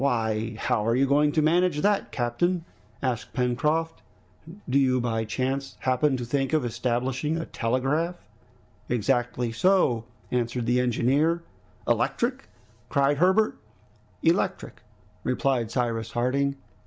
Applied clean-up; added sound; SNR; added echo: none; none; none; none.